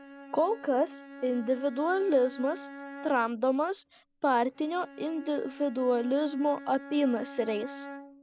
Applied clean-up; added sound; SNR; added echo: none; Bowed string instrument; 16 dB; none.